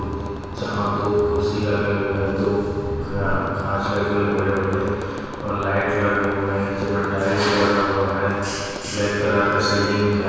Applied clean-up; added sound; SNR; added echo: none; Tap; 15 dB; reverberation time 2.2 s.